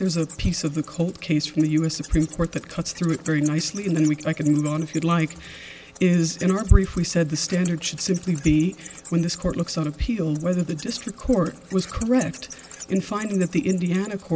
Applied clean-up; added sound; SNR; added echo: none; Wild animals; 19 dB; none.